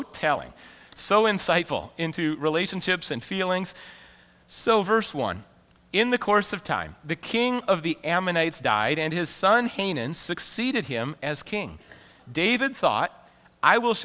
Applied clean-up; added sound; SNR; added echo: none; none; none; none.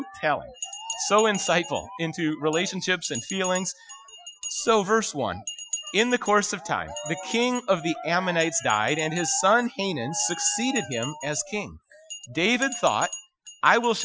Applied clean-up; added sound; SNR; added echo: classical method Wiener filter.